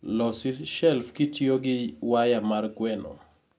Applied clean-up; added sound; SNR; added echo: none; none; none; none.